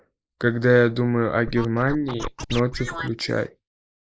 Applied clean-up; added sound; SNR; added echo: neural mask model Resemble Enhance denoiser.